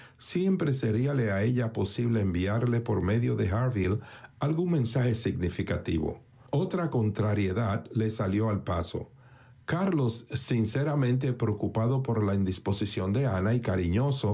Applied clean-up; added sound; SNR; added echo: none; none; none; none.